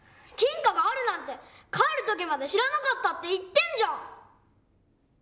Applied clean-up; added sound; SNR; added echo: none; none; none; none.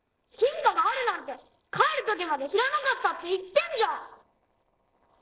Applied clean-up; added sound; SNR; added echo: neural separator model SepFormer DNS4.